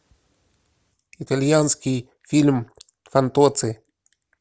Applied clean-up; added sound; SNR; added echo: none; none; none; none.